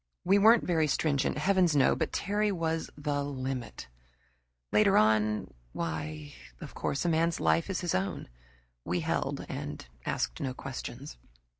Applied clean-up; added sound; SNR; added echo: none; none; none; none.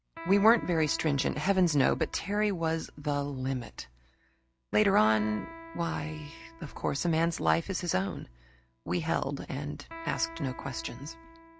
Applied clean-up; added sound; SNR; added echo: none; Electric guitar; 18 dB; none.